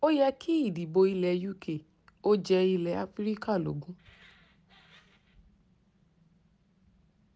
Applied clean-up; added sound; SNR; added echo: none; none; none; none.